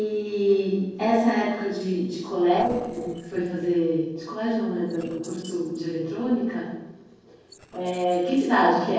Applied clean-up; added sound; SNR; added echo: neural separator model SepFormer DNS4.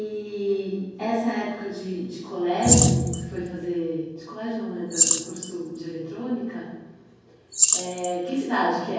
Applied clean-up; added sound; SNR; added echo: none; Rattle / Keys jangling; -1 dB; reverberation time 1.3 s.